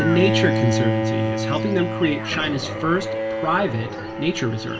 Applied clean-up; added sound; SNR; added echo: none; Bowed string instrument; 1 dB; reverberation time 0.2 s.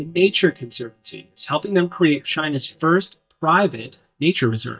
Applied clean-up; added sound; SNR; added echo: neural mask model DeepFilterNet 3.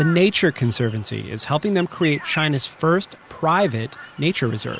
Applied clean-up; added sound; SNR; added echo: none; none; none; none.